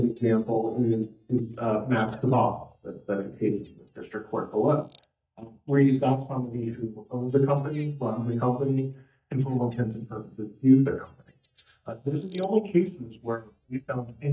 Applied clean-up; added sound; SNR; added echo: neural mask model DeepFilterNet 3.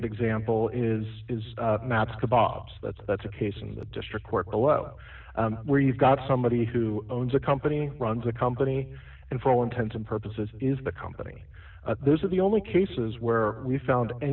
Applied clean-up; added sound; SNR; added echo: none; none; none; none.